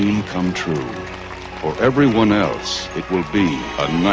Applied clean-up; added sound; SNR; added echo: none; none; none; none.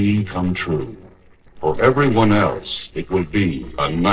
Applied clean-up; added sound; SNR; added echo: neural separator model SepFormer DNS4.